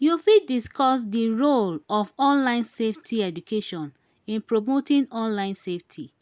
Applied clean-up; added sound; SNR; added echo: none; none; none; none.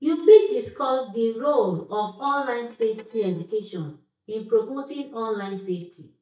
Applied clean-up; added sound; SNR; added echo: neural mask model DeepFilterNet 3.